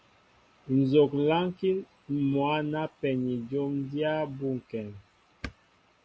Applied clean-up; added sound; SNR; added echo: none; none; none; none.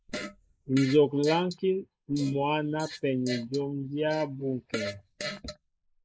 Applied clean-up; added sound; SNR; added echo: neural mask model Resemble Enhance denoiser.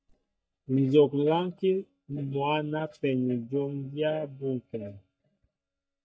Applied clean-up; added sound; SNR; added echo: neural mask model DeepFilterNet 3.